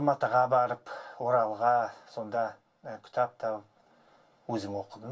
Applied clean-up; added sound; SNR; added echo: none; none; none; reverberation time 0.2 s.